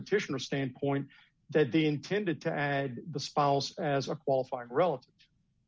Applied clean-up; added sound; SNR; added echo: none; none; none; none.